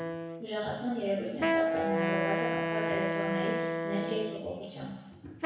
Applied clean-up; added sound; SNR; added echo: none; Wind instrument, woodwind instrument; -3 dB; reverberation time 1.0 s.